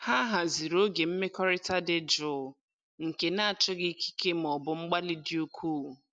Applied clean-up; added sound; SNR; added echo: none; none; none; none.